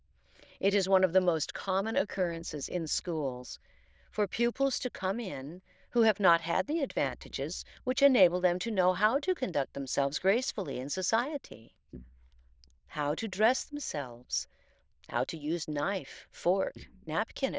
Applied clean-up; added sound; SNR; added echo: neural diffusion model UNIVERSE++.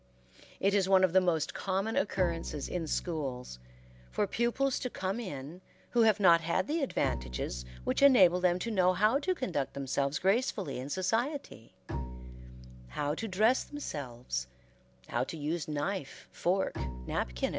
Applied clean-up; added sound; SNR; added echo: none; Bowed string instrument; 14 dB; none.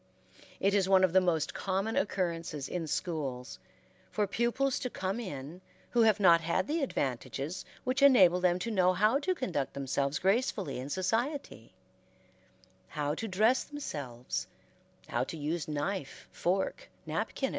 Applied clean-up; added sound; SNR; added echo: none; none; none; none.